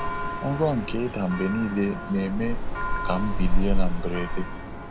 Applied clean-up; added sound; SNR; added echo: none; Church bell; -3 dB; none.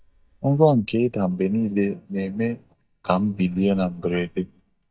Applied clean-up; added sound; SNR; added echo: neural mask model DeepFilterNet 3.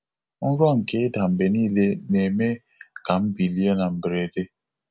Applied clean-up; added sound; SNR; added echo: none; none; none; none.